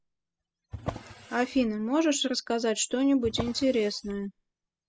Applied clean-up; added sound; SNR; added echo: classical method spectral subtraction.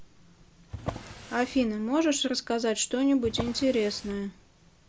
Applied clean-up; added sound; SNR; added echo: none; Drawer open or close; 13 dB; none.